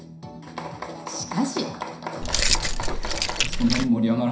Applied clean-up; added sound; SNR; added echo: none; Keys jangling; -3 dB; reverberation time 0.5 s.